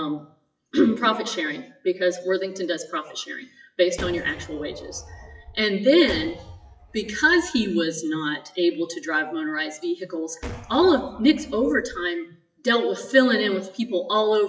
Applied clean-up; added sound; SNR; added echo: classical method WPE with log-MMSE.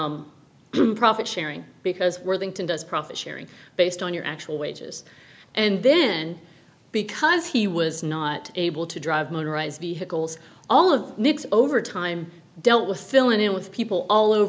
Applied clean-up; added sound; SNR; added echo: none; none; none; none.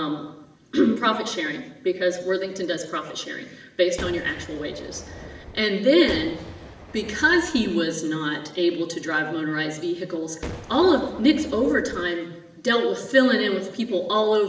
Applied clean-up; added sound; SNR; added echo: none; Boom; 15 dB; reverberation time 0.9 s.